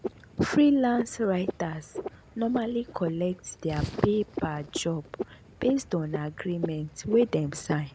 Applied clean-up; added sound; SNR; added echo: none; Frog; 11 dB; none.